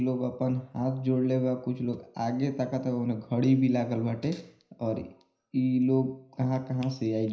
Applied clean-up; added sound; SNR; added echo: none; none; none; reverberation time 0.5 s.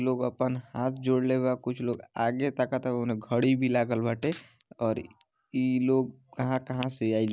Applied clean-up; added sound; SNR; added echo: none; none; none; none.